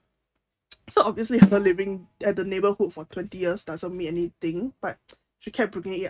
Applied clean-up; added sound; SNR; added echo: neural mask model RNNoise.